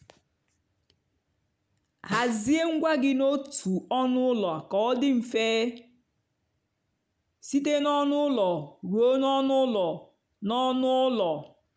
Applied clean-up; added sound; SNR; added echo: none; Snare drum; 18 dB; none.